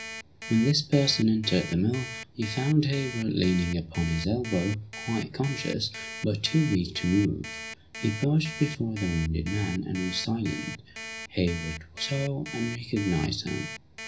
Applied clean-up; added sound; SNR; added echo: none; Alarm; 12 dB; reverberation time 0.5 s.